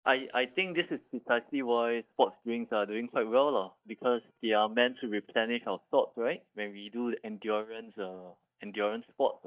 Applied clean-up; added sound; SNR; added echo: neural mask model DeepFilterNet 3.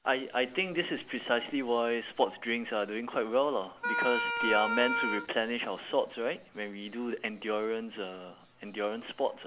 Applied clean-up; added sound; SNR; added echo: none; Wind instrument, woodwind instrument; 0 dB; none.